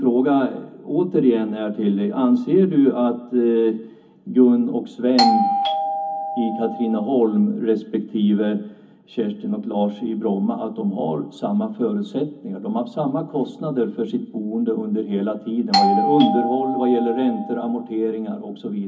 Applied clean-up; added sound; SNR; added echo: none; Doorbell; 1 dB; reverberation time 0.3 s.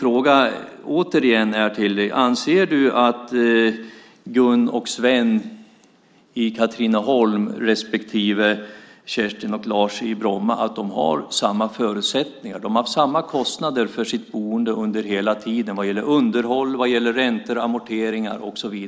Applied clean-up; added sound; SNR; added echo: none; none; none; none.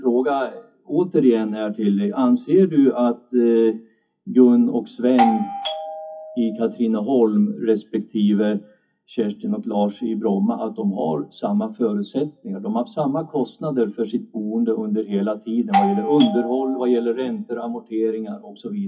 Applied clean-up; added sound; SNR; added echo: classical method WPE with log-MMSE.